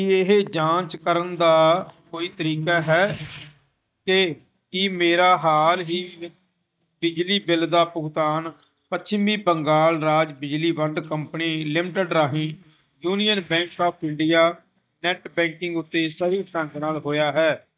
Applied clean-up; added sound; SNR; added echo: neural mask model DeepFilterNet 3.